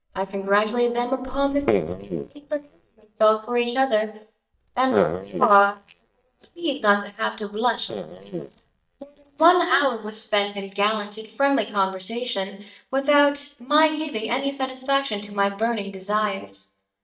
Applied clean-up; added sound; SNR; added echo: neural mask model DeepFilterNet 3.